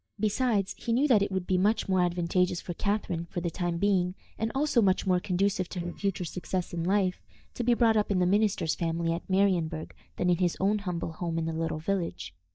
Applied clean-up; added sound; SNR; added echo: neural mask model DeepFilterNet 3.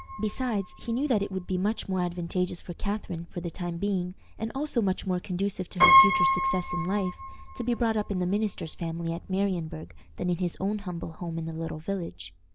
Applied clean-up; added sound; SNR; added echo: none; Piano; 2 dB; none.